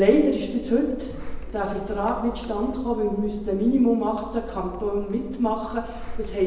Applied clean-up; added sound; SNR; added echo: none; Printer; 11 dB; reverberation time 0.9 s.